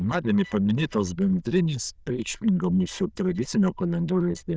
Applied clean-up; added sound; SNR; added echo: neural diffusion model UNIVERSE++.